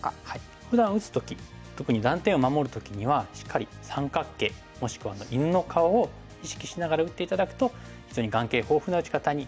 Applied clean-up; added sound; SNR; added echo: none; none; none; none.